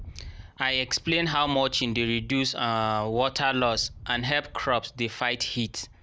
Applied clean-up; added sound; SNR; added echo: none; Rattle; 19 dB; none.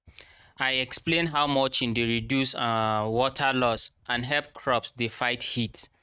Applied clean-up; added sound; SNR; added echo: neural mask model RNNoise.